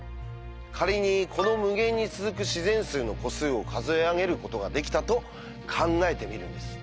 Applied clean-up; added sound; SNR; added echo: none; Strum; 18 dB; none.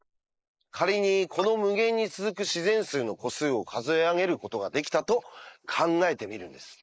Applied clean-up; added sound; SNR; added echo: neural mask model Resemble Enhance denoiser.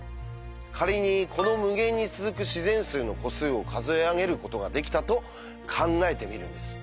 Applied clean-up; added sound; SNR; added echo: none; none; none; none.